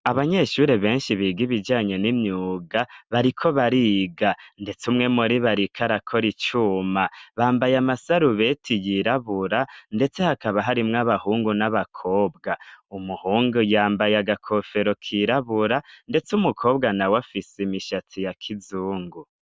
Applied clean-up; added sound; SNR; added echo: none; none; none; none.